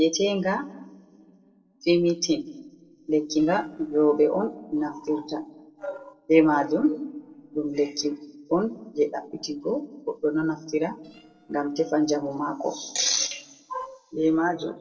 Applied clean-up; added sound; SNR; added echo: neural separator model SepFormer DNS4.